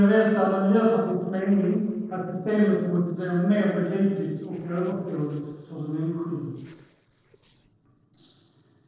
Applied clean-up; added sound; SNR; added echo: neural separator model SepFormer DNS4.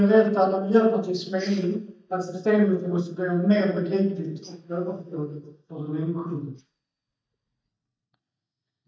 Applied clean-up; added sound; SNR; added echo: neural mask model DeepFilterNet 3.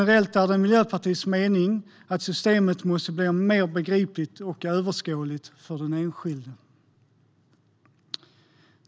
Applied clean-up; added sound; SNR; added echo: none; none; none; none.